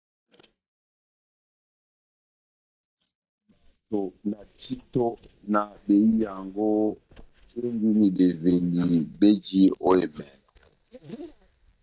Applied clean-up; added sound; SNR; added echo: neural mask model DeepFilterNet 3.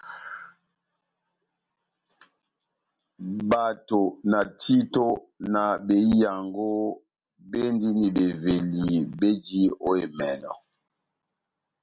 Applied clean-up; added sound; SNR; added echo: none; none; none; none.